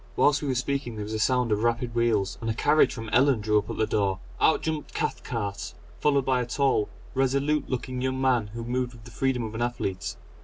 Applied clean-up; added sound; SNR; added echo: none; Mechanisms; 16 dB; none.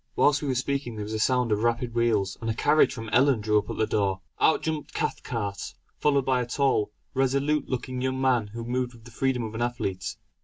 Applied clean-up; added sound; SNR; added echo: none; none; none; none.